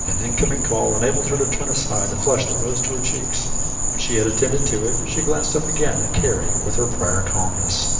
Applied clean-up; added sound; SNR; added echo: none; Insect; -2 dB; reverberation time 2.4 s.